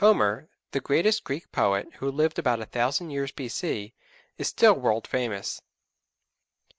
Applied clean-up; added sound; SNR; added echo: none; none; none; none.